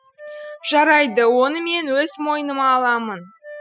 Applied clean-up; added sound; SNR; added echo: classical method spectral subtraction.